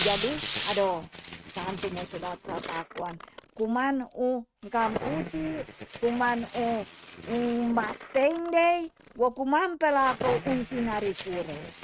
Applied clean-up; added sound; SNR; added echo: neural mask model RNNoise.